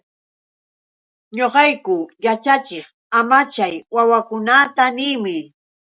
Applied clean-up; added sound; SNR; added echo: none; none; none; none.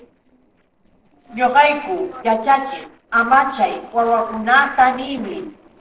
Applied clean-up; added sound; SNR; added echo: neural separator model SepFormer DNS4.